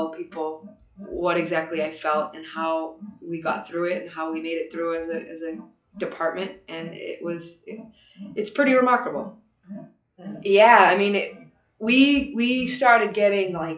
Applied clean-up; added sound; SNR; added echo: classical method log-MMSE.